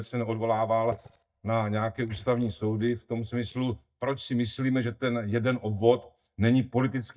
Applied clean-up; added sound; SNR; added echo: neural mask model DeepFilterNet 3.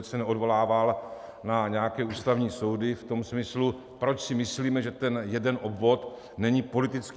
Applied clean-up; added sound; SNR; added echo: none; none; none; none.